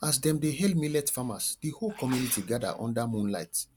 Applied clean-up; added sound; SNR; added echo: none; Sneeze; 17 dB; none.